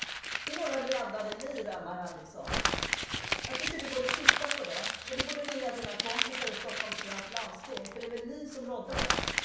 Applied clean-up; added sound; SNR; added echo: none; Crumpling, crinkling; -4 dB; reverberation time 0.9 s.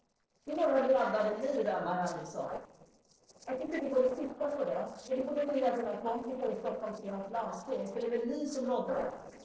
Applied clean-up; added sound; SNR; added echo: neural separator model SepFormer DNS4.